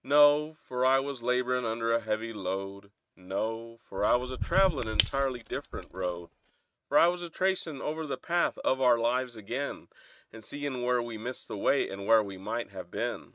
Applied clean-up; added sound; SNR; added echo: neural mask model RNNoise.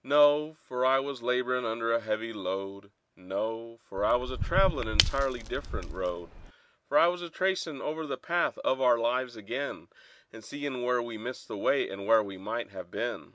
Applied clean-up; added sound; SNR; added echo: none; Shatter / Crushing; 2 dB; none.